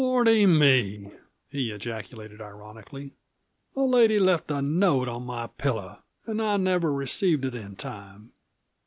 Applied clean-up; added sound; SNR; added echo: none; none; none; none.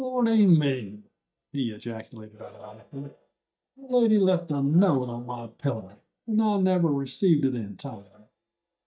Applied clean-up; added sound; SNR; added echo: neural mask model DeepFilterNet 3.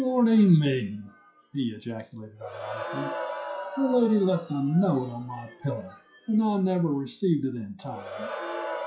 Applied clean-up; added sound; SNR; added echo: classical method WPE with log-MMSE.